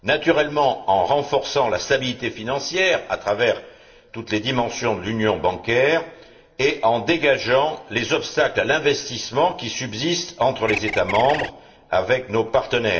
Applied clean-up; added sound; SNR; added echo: none; Bird; 6 dB; reverberation time 0.7 s.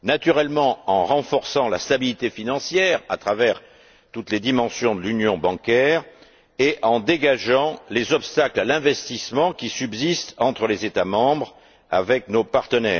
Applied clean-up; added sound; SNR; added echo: none; none; none; none.